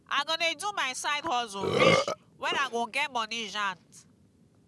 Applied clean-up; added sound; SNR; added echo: none; Burping, eructation; 1 dB; none.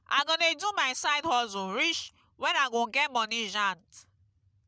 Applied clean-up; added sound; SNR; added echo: none; none; none; none.